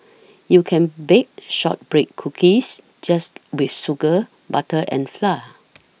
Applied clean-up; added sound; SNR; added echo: none; none; none; none.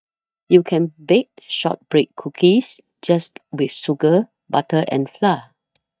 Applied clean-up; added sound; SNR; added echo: neural mask model DeepFilterNet 3.